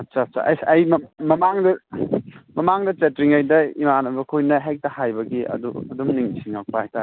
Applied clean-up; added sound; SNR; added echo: none; none; none; none.